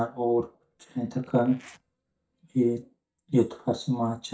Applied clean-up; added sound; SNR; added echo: neural mask model DeepFilterNet 3.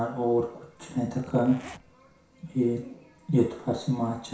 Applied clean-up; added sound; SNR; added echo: none; Zipper (clothing); 19 dB; reverberation time 0.6 s.